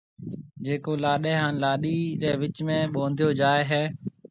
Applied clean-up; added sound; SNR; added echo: none; none; none; none.